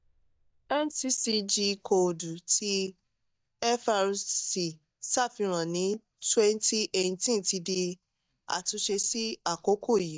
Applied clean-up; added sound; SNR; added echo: neural mask model DeepFilterNet 3.